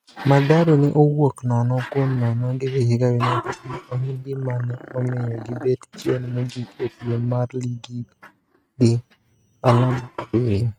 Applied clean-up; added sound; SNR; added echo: neural mask model RNNoise.